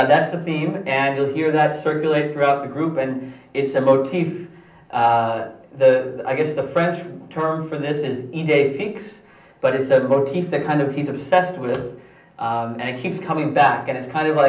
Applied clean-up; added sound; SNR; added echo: none; none; none; reverberation time 0.6 s.